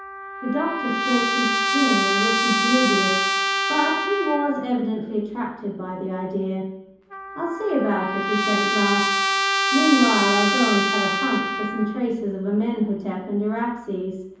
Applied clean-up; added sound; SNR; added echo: none; Trumpet; 1 dB; reverberation time 0.9 s.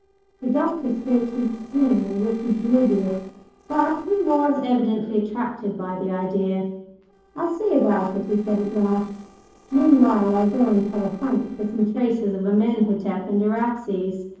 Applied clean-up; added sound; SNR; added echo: neural separator model SepFormer DNS4.